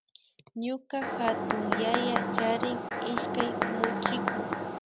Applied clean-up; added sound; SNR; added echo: none; Mechanisms; -3 dB; none.